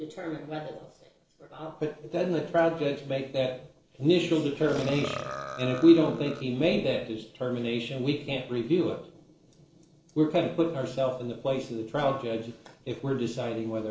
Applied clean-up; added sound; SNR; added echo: neural separator model SepFormer DNS4.